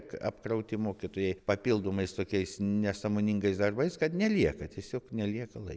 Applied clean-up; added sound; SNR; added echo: none; none; none; none.